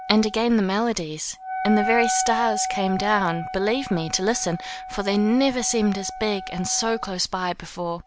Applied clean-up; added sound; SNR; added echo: none; Wind instrument, woodwind instrument; 8 dB; none.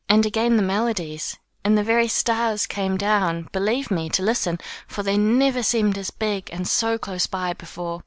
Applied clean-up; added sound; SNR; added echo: none; none; none; none.